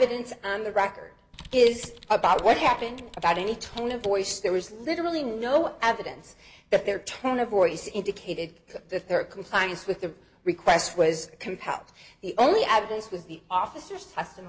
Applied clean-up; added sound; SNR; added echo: none; Typing; 18 dB; none.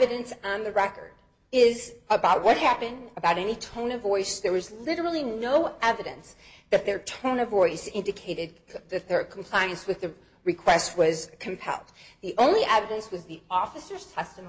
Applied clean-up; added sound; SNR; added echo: none; none; none; none.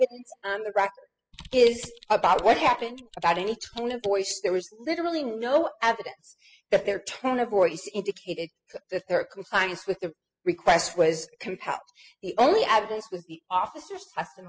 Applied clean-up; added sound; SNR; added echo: classical method spectral subtraction.